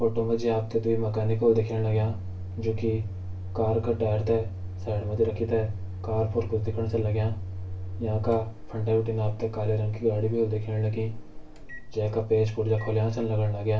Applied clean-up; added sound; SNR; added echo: none; Microwave oven; 12 dB; reverberation time 0.2 s.